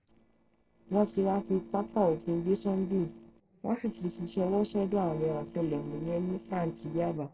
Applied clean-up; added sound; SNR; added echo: neural separator model SepFormer DNS4.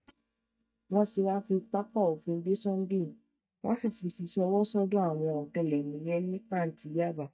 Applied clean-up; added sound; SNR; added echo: neural mask model DeepFilterNet 3.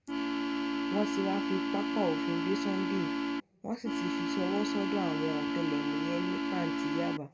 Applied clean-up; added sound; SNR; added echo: none; Organ; -4 dB; reverberation time 0.9 s.